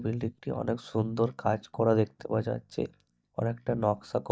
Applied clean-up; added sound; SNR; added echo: neural mask model DeepFilterNet 3.